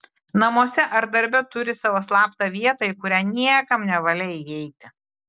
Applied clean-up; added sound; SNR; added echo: none; none; none; none.